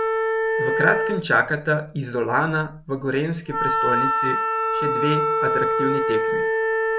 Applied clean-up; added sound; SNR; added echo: none; Wind instrument, woodwind instrument; -2 dB; none.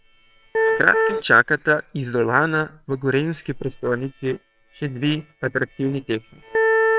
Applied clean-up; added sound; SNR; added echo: neural separator model SepFormer WHAM!.